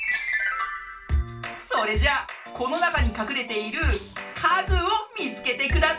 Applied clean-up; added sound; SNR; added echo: none; Shatter; 20 dB; reverberation time 0.3 s.